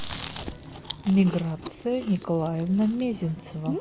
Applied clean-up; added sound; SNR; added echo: none; Chewing, mastication; 12 dB; none.